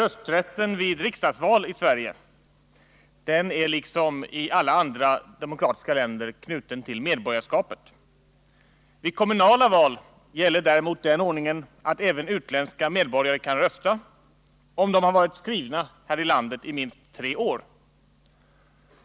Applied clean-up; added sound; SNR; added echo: none; none; none; none.